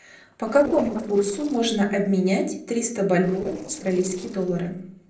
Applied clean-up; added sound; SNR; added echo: neural separator model SepFormer DNS4.